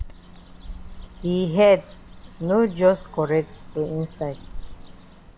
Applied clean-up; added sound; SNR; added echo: none; Bird; 15 dB; none.